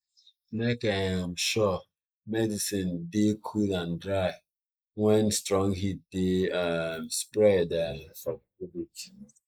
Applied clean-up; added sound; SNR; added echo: neural mask model Resemble Enhance denoiser.